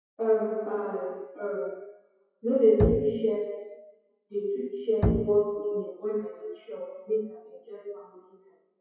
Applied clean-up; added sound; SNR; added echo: classical method WPE with log-MMSE.